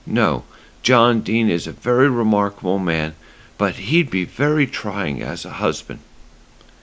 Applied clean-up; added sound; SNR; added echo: none; none; none; none.